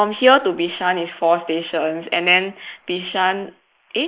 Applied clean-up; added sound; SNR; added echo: neural mask model Resemble Enhance denoiser.